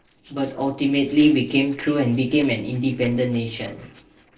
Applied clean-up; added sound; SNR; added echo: neural separator model SepFormer DNS4.